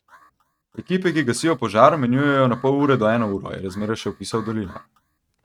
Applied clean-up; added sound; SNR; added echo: neural mask model RNNoise.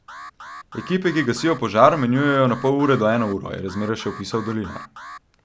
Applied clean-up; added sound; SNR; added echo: none; Alarm; 18 dB; none.